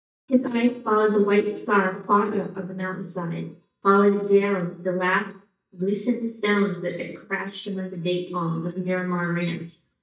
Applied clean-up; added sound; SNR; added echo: neural mask model DeepFilterNet 3.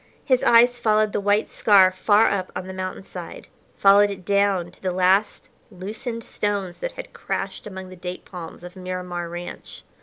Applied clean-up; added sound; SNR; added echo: none; none; none; none.